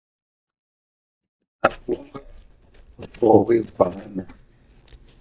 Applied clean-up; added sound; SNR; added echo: neural mask model DeepFilterNet 3.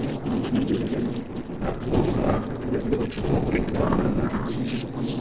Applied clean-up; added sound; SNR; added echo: neural separator model SepFormer DNS4.